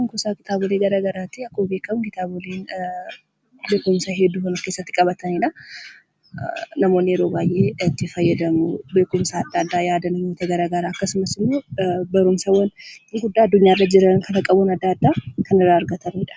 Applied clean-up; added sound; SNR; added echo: none; none; none; none.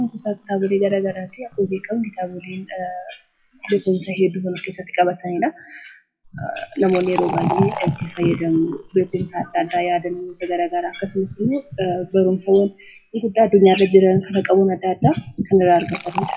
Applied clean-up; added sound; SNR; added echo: classical method WPE with log-MMSE.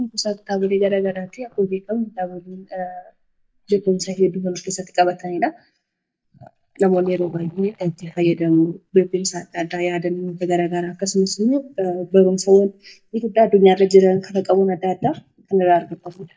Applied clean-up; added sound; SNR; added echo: neural mask model DeepFilterNet 3.